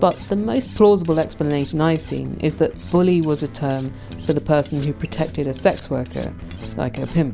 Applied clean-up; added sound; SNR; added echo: none; Cutlery, silverware; 16 dB; none.